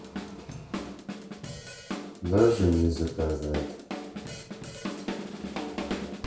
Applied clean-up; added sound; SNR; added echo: none; Drum kit; 7 dB; reverberation time 0.6 s.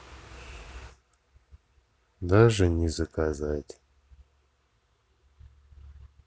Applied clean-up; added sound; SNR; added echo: none; none; none; none.